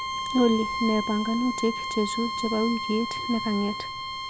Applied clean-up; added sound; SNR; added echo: none; Bowed string instrument; 5 dB; none.